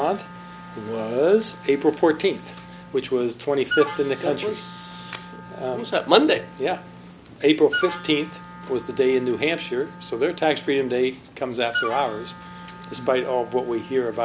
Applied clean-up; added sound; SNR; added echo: none; Wind instrument, woodwind instrument; 13 dB; none.